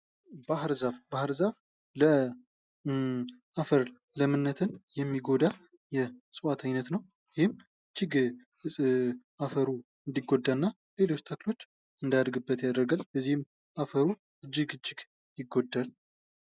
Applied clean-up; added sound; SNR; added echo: none; none; none; none.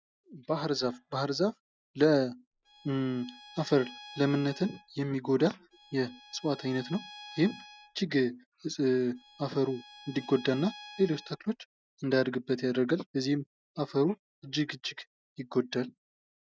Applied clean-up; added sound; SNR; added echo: none; Bowed string instrument; 19 dB; none.